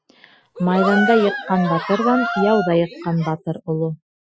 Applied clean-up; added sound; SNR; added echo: classical method Wiener filter.